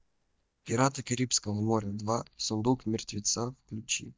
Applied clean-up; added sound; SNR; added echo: neural mask model DeepFilterNet 3.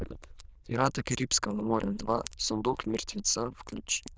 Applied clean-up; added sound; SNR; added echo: neural diffusion model UNIVERSE++.